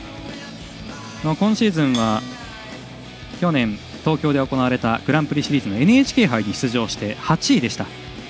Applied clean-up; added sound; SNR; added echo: none; Bell; 20 dB; none.